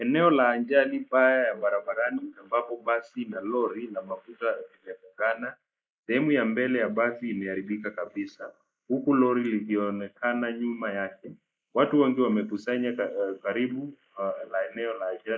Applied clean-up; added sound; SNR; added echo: neural mask model Resemble Enhance denoiser.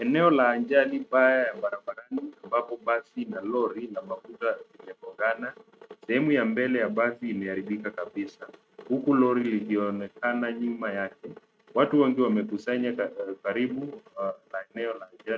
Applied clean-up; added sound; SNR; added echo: neural mask model RNNoise.